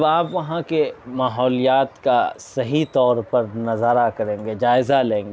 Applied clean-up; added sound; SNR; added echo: none; none; none; none.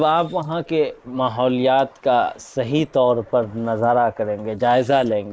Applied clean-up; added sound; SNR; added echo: neural mask model Resemble Enhance denoiser.